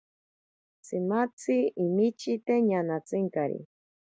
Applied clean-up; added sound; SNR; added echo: none; none; none; none.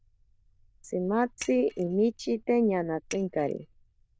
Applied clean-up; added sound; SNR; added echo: neural diffusion model UNIVERSE++.